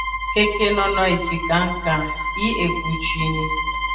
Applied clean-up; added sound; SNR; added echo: none; Bowed string instrument; 3 dB; reverberation time 0.6 s.